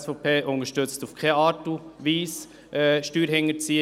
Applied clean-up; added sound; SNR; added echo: none; none; none; none.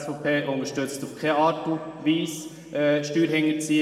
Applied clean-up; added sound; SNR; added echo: none; none; none; reverberation time 1.8 s.